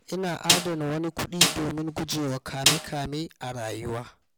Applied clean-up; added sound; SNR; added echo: none; Snare drum; -3 dB; none.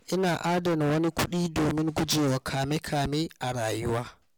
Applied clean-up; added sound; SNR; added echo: none; none; none; none.